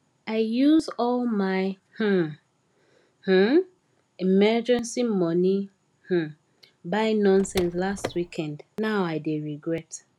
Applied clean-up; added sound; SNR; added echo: none; Car; 12 dB; none.